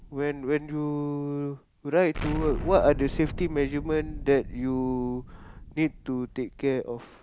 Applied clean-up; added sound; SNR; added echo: none; Explosion; 10 dB; none.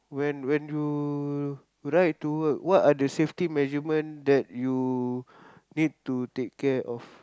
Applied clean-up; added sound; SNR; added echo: none; none; none; none.